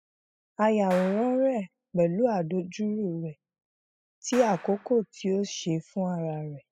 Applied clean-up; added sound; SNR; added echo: classical method spectral subtraction.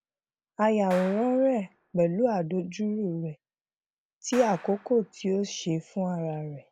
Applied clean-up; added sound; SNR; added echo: none; Clapping; 19 dB; none.